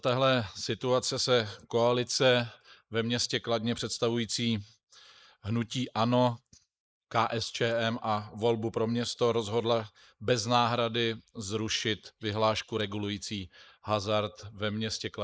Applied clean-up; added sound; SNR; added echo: neural mask model Resemble Enhance denoiser.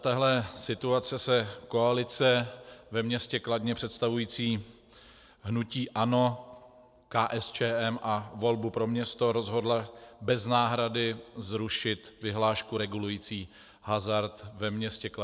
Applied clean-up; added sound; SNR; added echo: none; none; none; none.